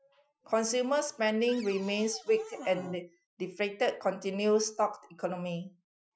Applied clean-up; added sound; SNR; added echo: classical method Wiener filter.